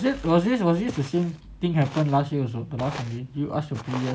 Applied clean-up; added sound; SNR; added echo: none; Walk, footsteps; 16 dB; none.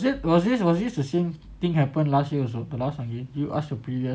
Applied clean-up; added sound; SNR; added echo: none; none; none; none.